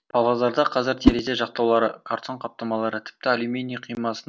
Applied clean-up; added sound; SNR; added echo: none; Whoosh, swoosh, swish; 3 dB; none.